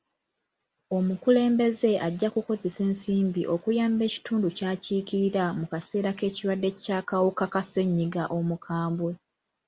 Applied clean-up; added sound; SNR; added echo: none; none; none; none.